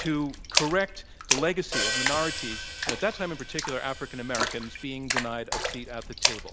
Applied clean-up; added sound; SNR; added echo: none; Splash, splatter + Hi-hat; 0 dB; none.